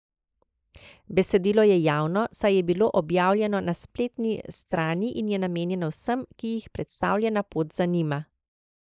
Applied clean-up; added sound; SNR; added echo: neural mask model Resemble Enhance denoiser.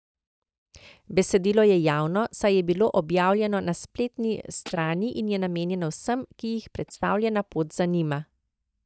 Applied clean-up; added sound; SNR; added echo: neural mask model DeepFilterNet 3.